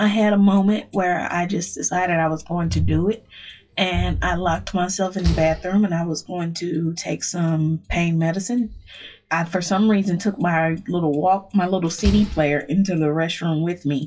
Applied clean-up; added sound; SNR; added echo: classical method WPE with log-MMSE.